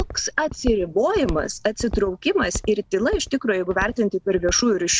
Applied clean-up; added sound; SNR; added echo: none; Walk, footsteps; 11 dB; none.